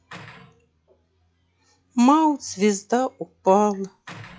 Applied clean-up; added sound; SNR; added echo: classical method log-MMSE.